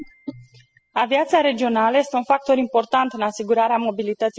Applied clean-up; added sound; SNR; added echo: classical method spectral subtraction.